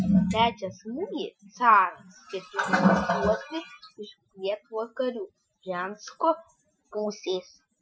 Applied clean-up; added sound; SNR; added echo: classical method Wiener filter.